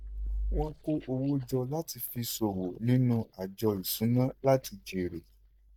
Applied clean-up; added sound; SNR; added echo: neural mask model DeepFilterNet 3.